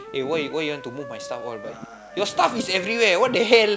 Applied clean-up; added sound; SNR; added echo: none; Wind instrument, woodwind instrument; 16 dB; none.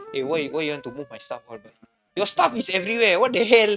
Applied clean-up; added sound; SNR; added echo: neural mask model RNNoise.